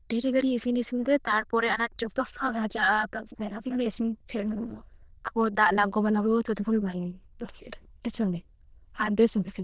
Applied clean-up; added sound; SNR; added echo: neural diffusion model UNIVERSE++.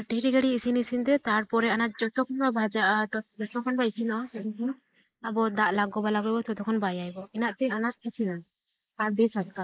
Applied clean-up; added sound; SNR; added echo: neural mask model Resemble Enhance denoiser.